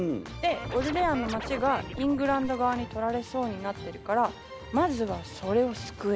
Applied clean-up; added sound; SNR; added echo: none; Scratching (performance technique); 10 dB; none.